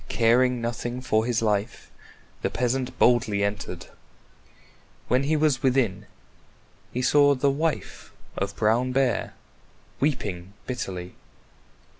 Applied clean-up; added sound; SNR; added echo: none; none; none; none.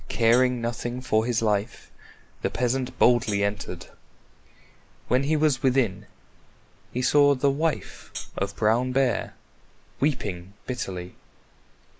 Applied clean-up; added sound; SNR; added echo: neural mask model Resemble Enhance denoiser.